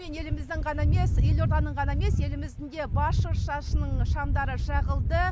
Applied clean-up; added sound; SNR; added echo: none; none; none; none.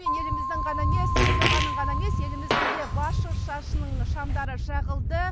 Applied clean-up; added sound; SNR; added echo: none; Fart + Keyboard (musical); 2 dB; none.